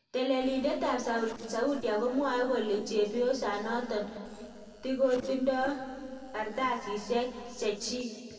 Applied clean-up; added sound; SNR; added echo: neural separator model SepFormer DNS4.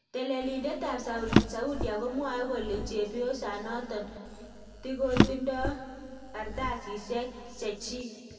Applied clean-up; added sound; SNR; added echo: none; Drawer open or close; 0 dB; reverberation time 2.2 s.